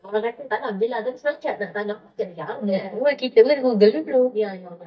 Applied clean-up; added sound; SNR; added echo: neural mask model DeepFilterNet 3.